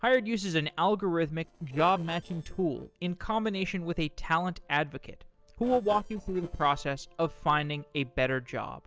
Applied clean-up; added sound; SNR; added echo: neural separator model SepFormer DNS4.